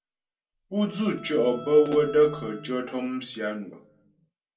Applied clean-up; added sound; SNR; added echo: none; Bowed string instrument; 19 dB; reverberation time 0.2 s.